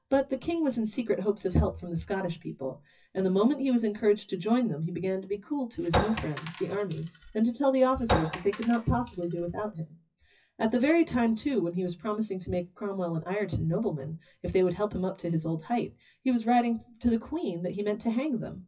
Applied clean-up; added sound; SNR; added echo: classical method WPE with log-MMSE.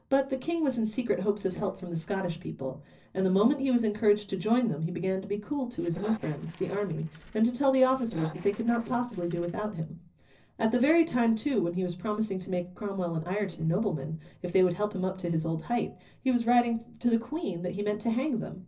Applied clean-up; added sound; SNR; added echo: neural separator model SepFormer DNS4.